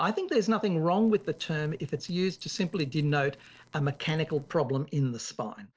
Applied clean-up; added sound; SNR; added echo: neural separator model SepFormer DNS4.